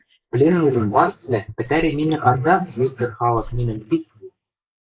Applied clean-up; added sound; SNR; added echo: neural mask model Resemble Enhance denoiser.